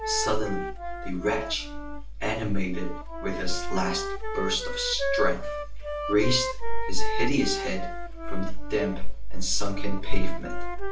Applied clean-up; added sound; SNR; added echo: none; Wind instrument, woodwind instrument; 12 dB; reverberation time 0.3 s.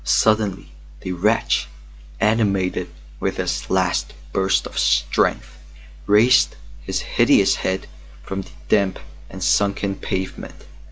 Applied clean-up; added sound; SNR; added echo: none; none; none; none.